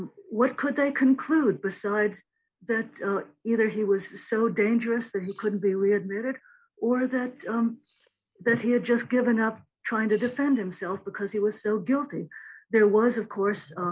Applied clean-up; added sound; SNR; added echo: neural mask model Resemble Enhance denoiser.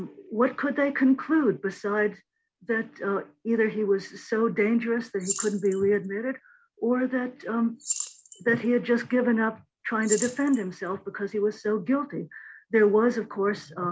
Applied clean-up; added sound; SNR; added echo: none; Rattle / Keys jangling; 12 dB; none.